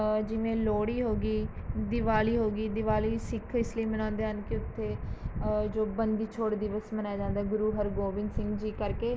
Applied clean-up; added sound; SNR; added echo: none; none; none; none.